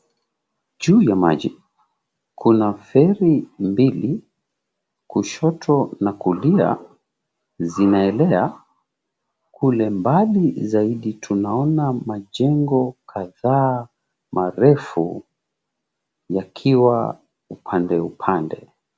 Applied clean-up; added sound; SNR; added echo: none; none; none; none.